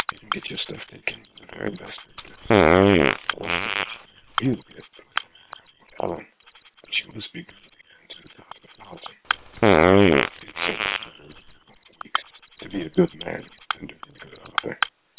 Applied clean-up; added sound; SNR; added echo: neural separator model SepFormer WHAM!.